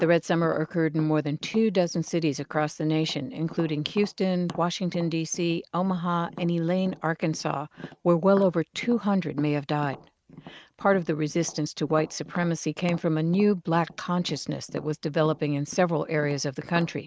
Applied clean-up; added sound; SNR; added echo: neural mask model RNNoise.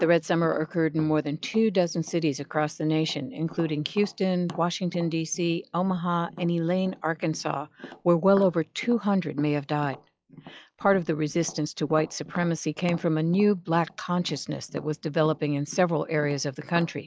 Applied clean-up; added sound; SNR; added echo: classical method log-MMSE.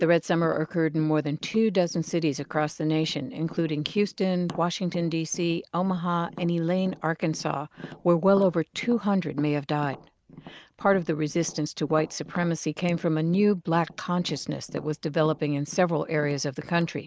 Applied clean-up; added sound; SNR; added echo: neural mask model Resemble Enhance denoiser.